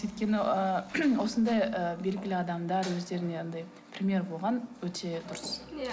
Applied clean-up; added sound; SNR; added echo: none; none; none; none.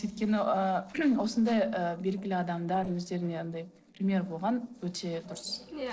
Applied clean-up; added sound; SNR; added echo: neural separator model SepFormer DNS4.